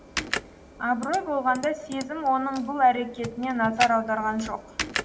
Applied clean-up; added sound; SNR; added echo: none; Computer keyboard; 9 dB; reverberation time 0.9 s.